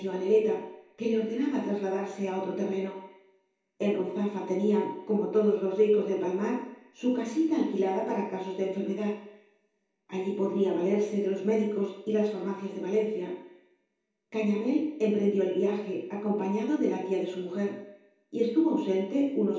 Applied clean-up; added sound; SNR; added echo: none; none; none; reverberation time 2.2 s.